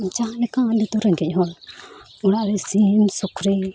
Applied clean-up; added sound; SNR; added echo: none; none; none; none.